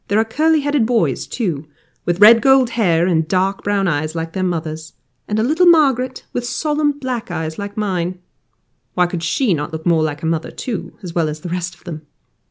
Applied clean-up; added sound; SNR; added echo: none; none; none; none.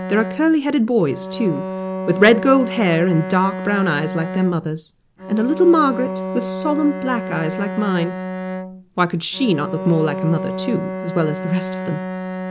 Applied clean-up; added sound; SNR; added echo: none; Bowed string instrument; 7 dB; none.